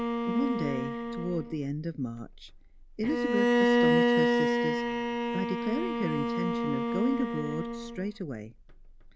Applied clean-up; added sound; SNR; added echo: none; Bowed string instrument; -5 dB; none.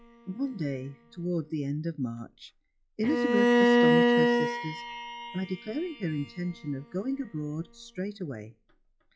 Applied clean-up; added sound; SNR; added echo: classical method log-MMSE.